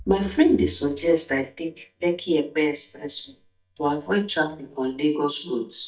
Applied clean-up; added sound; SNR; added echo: neural mask model DeepFilterNet 3.